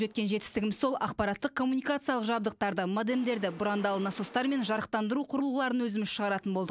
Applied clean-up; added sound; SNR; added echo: none; none; none; none.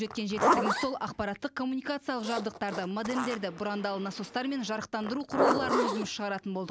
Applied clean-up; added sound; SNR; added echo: none; Zipper (clothing); 0 dB; none.